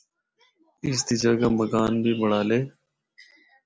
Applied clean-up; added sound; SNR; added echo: none; none; none; none.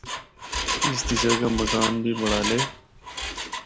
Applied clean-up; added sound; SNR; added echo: none; Engine; 1 dB; none.